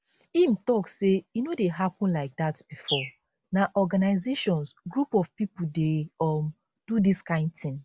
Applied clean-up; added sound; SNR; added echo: none; Bird; 11 dB; none.